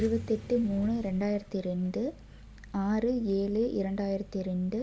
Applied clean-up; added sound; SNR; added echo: none; Accelerating, revving, vroom; 15 dB; none.